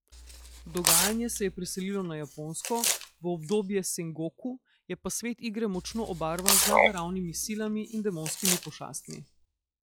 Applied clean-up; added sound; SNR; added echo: classical method log-MMSE.